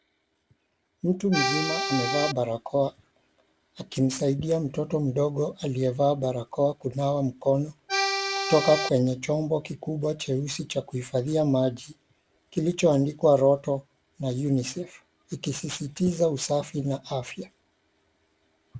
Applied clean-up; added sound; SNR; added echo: none; Accordion; 0 dB; none.